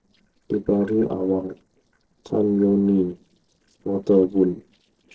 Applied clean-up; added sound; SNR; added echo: neural separator model SepFormer DNS4.